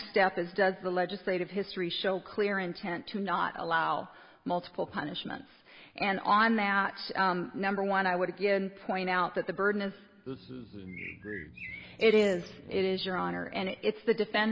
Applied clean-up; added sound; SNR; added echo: none; Bird; 15 dB; none.